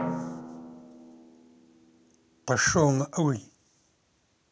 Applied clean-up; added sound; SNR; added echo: none; Drum; 11 dB; none.